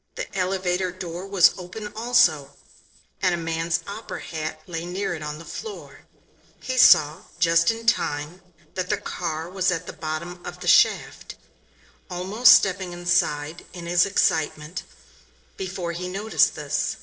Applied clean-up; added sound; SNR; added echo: neural separator model SepFormer DNS4.